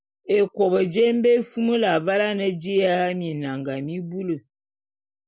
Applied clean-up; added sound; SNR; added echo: none; none; none; none.